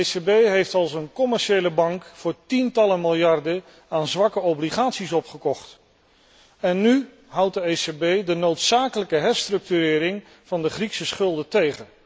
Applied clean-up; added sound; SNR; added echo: none; none; none; none.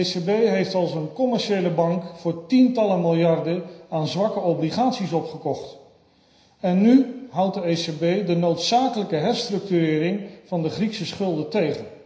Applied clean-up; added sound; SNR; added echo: none; none; none; reverberation time 0.9 s.